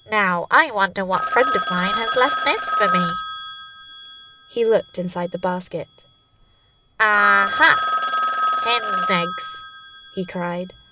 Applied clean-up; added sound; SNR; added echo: none; Telephone; 3 dB; none.